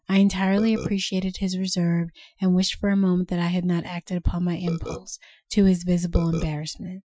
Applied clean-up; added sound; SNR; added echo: classical method Wiener filter.